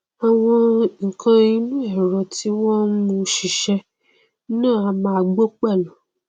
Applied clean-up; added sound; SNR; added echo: none; none; none; none.